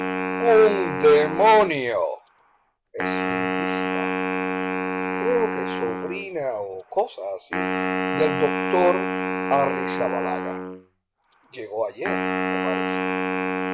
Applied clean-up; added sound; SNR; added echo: none; Wind instrument, woodwind instrument; 2 dB; none.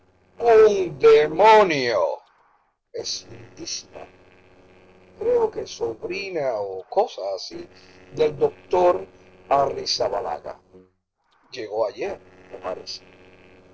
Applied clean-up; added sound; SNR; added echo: neural separator model SepFormer DNS4.